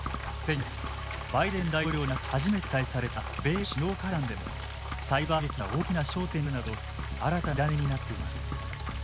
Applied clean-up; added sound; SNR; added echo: none; Frying (food); 12 dB; none.